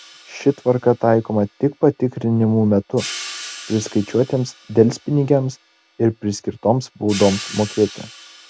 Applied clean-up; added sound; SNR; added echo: none; Hi-hat; 17 dB; none.